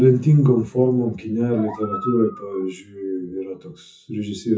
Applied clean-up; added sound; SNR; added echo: classical method WPE with log-MMSE.